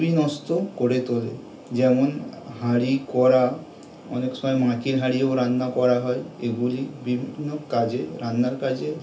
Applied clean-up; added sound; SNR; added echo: none; none; none; reverberation time 0.3 s.